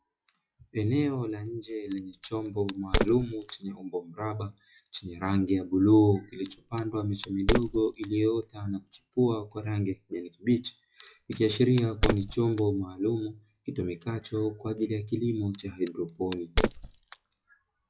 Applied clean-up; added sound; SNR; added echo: classical method log-MMSE.